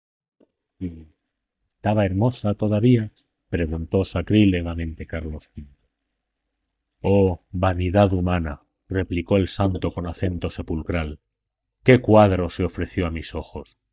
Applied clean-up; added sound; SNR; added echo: neural mask model DeepFilterNet 3.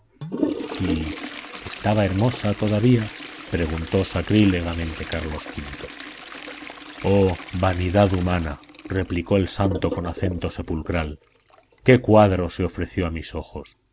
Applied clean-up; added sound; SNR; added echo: none; Toilet flush; 12 dB; none.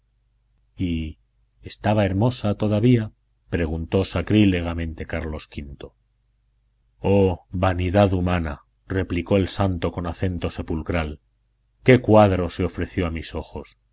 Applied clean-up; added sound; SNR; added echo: none; none; none; none.